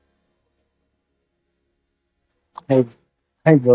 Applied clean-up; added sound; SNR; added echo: neural mask model DeepFilterNet 3.